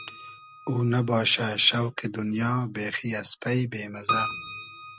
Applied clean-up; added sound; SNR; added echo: none; Keyboard (musical); 8 dB; none.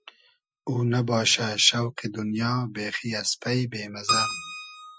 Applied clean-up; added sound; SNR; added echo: classical method Wiener filter.